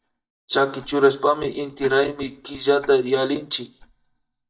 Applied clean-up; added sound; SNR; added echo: neural mask model DeepFilterNet 3.